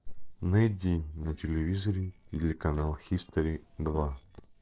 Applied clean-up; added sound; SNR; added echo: neural separator model SepFormer DNS4.